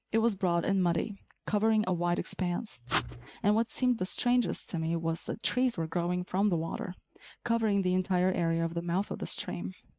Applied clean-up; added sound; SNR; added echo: neural mask model RNNoise.